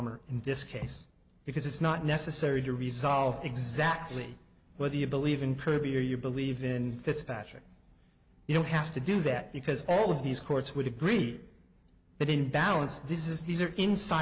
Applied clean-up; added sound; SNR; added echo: none; none; none; none.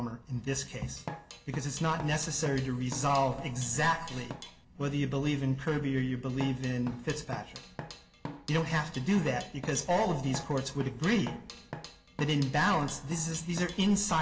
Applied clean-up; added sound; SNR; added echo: none; Drum kit; 13 dB; reverberation time 0.4 s.